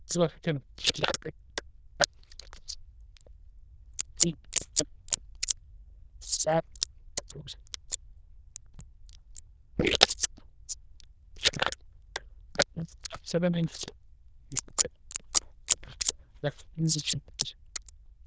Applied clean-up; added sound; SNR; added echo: neural diffusion model UNIVERSE++.